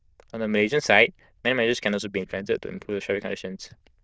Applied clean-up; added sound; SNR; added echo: neural diffusion model UNIVERSE++.